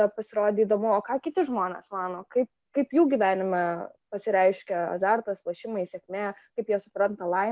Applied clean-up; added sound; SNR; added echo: none; none; none; none.